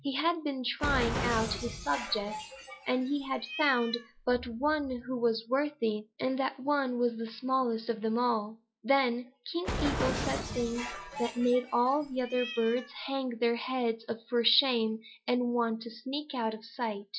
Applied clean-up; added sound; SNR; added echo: classical method log-MMSE.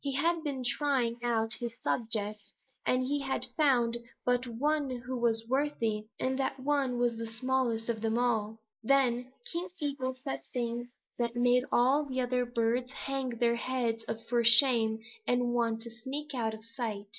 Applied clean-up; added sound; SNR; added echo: neural mask model Resemble Enhance denoiser.